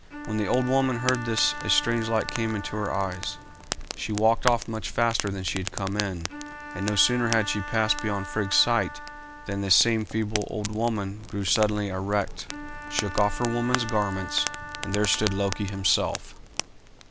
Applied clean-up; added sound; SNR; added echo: none; Bowed string instrument + Fire; 9 dB; none.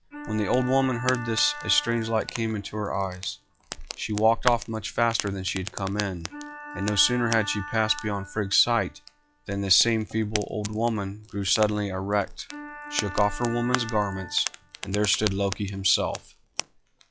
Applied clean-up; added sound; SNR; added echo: classical method log-MMSE.